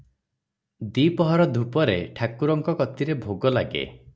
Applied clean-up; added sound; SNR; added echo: none; none; none; none.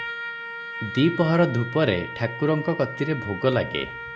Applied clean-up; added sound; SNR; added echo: none; Trumpet; 10 dB; none.